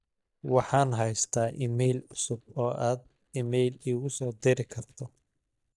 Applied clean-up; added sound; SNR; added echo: neural mask model DeepFilterNet 3.